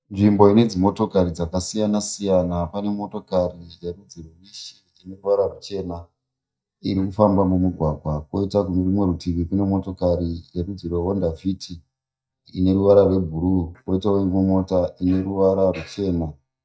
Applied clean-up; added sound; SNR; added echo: neural mask model DeepFilterNet 3.